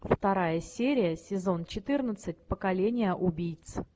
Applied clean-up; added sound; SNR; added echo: none; none; none; none.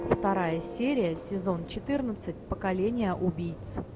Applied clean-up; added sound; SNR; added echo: none; Church bell; 10 dB; none.